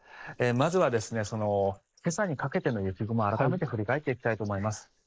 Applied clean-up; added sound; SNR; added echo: neural mask model Resemble Enhance denoiser.